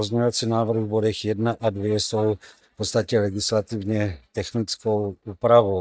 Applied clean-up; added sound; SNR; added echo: neural mask model DeepFilterNet 3.